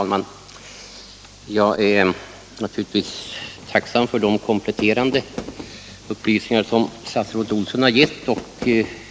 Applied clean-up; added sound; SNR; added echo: none; Fireworks; 15 dB; none.